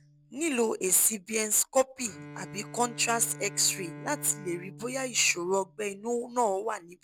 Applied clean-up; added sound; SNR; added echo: none; Bowed string instrument; 17 dB; none.